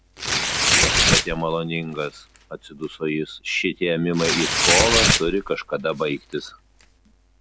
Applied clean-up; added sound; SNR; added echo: none; Tearing; -2 dB; none.